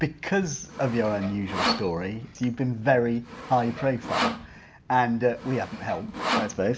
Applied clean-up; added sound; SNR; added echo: none; Sawing; 7 dB; none.